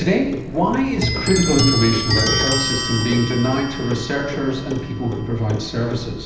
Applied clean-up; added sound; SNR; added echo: none; Clock; 3 dB; reverberation time 0.9 s.